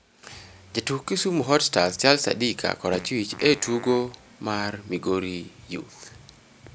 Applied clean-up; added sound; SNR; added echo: none; Fart; 17 dB; none.